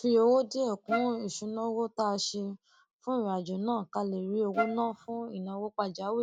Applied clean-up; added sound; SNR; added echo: none; Wind instrument, woodwind instrument; 4 dB; none.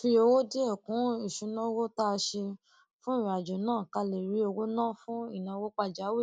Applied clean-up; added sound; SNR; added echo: none; none; none; none.